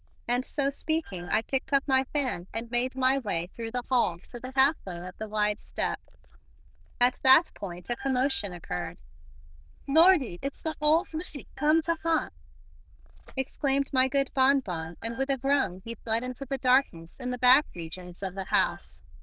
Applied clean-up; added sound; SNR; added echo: neural diffusion model UNIVERSE++.